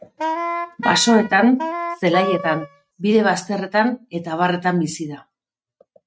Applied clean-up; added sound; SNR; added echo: neural mask model RNNoise.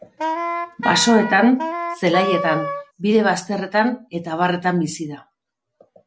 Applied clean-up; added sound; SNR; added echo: none; Wind instrument, woodwind instrument; 5 dB; none.